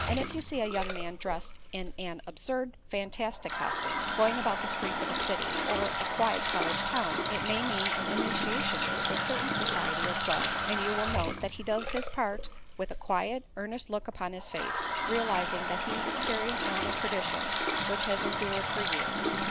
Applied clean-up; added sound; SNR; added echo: none; Water tap, faucet; -3 dB; none.